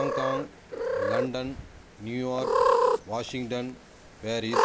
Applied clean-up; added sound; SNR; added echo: none; Cat; -5 dB; none.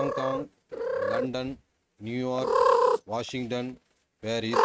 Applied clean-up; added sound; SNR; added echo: neural mask model RNNoise.